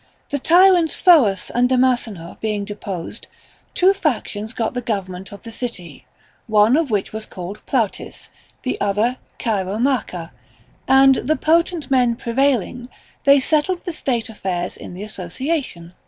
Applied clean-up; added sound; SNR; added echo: none; none; none; none.